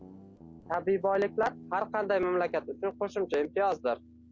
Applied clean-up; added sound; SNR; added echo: none; Guitar; 19 dB; none.